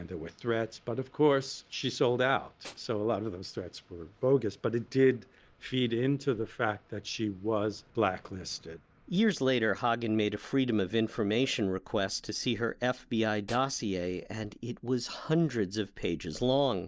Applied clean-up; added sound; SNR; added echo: none; Tools; 18 dB; none.